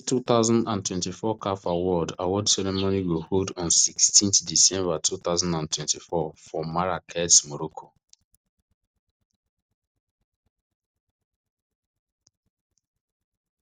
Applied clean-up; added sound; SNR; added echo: neural mask model DeepFilterNet 3.